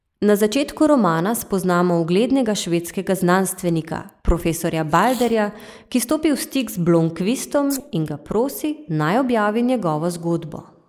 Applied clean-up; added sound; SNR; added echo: neural mask model Resemble Enhance denoiser.